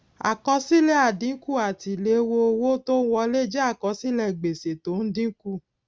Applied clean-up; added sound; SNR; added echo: none; none; none; none.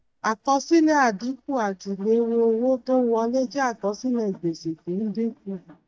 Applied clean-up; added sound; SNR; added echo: neural mask model DeepFilterNet 3.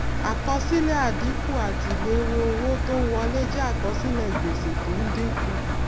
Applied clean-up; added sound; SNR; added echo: none; Engine; -3 dB; none.